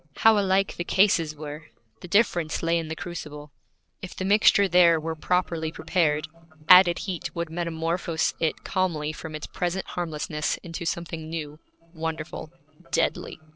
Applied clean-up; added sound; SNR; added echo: neural separator model SepFormer DNS4.